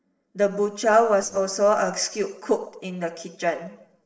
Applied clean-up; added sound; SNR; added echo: neural separator model SepFormer DNS4.